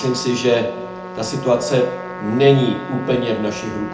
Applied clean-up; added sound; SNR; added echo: none; Trumpet; 12 dB; reverberation time 0.4 s.